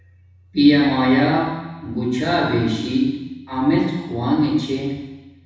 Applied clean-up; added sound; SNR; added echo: none; none; none; reverberation time 1.1 s.